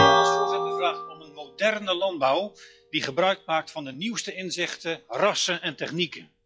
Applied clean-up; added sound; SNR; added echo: classical method log-MMSE.